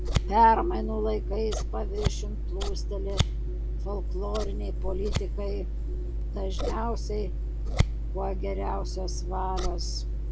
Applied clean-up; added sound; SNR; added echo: none; Scissors; -3 dB; none.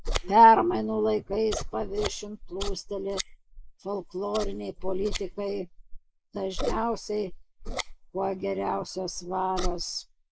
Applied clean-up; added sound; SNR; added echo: neural mask model Resemble Enhance denoiser.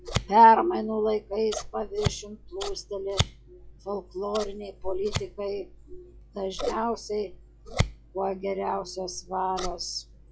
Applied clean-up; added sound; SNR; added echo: classical method log-MMSE.